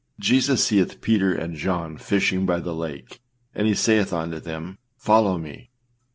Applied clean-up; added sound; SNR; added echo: none; none; none; none.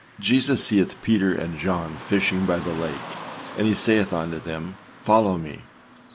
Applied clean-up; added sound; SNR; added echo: none; Car passing by / Traffic noise, roadway noise; 16 dB; none.